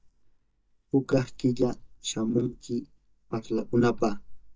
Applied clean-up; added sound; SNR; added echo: neural mask model DeepFilterNet 3.